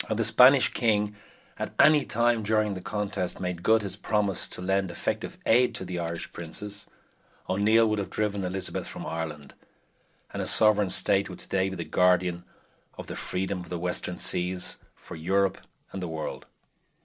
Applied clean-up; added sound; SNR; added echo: neural separator model SepFormer DNS4.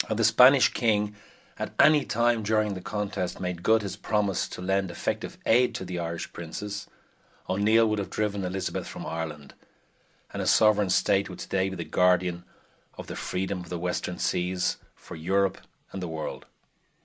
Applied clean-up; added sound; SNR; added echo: none; none; none; none.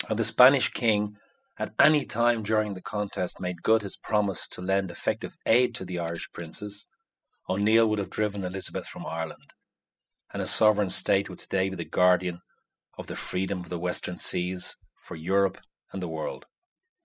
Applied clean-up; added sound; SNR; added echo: classical method spectral subtraction.